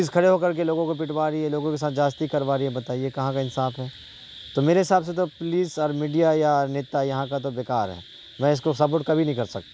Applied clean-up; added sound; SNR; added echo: none; none; none; none.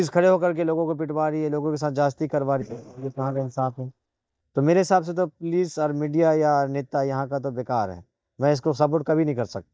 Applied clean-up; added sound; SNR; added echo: neural mask model DeepFilterNet 3.